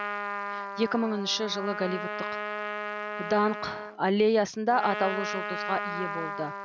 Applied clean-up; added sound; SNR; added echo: none; Trumpet; 5 dB; none.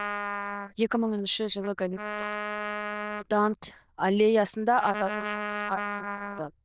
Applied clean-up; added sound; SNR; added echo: neural diffusion model UNIVERSE++.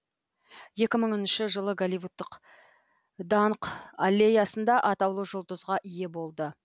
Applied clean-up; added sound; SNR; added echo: none; none; none; none.